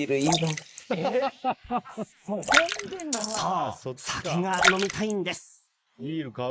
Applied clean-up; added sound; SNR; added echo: neural mask model Resemble Enhance denoiser.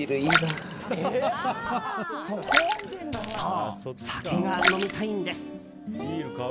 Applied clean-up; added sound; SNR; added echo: none; Splash, splatter + Coin (dropping); 2 dB; none.